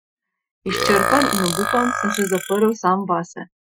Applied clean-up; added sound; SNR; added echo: classical method Wiener filter.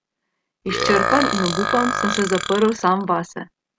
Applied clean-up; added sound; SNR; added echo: none; Burping, eructation; 2 dB; none.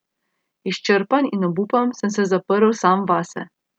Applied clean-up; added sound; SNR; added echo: none; none; none; none.